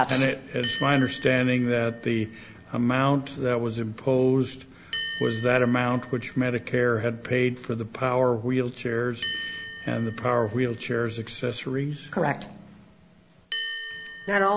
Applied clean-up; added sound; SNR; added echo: none; Bell; 13 dB; none.